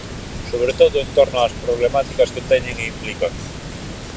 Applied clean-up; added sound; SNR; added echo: none; Water; 11 dB; none.